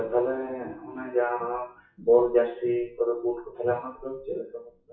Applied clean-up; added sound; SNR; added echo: classical method WPE with log-MMSE.